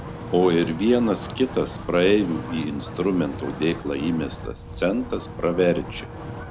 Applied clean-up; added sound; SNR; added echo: none; Wind; 11 dB; none.